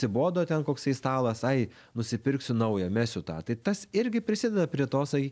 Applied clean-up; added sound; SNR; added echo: none; none; none; none.